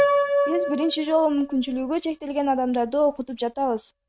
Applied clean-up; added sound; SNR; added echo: neural mask model RNNoise.